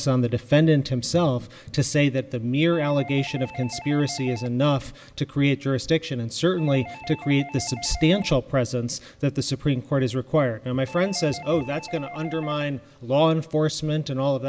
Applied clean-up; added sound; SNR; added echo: none; Doorbell; 18 dB; none.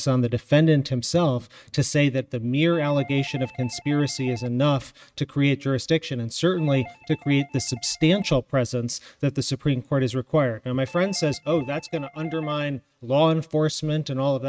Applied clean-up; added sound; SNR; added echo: neural mask model RNNoise.